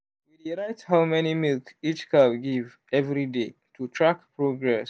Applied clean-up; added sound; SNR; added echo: none; none; none; none.